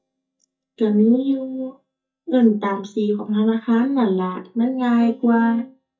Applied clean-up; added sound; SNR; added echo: neural mask model DeepFilterNet 3.